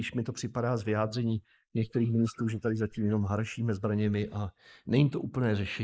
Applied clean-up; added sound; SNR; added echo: neural mask model Resemble Enhance denoiser.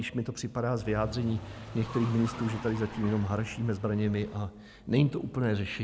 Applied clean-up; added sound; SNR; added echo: none; Car; 12 dB; none.